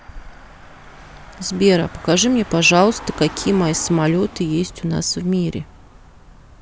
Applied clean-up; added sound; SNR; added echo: none; Engine / Car; 18 dB; none.